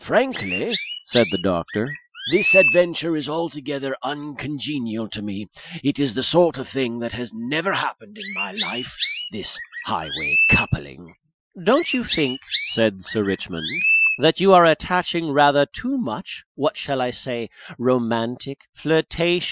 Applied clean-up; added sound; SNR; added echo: classical method Wiener filter.